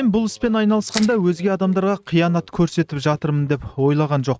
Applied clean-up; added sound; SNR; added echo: neural mask model RNNoise.